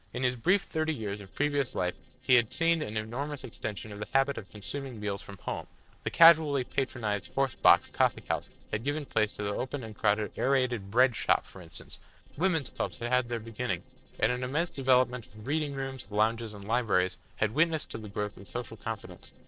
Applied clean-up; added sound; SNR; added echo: neural separator model SepFormer DNS4.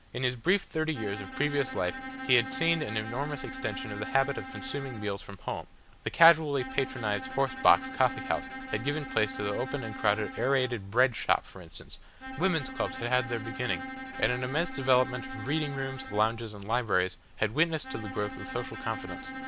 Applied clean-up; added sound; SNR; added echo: none; Bowed string instrument; 11 dB; none.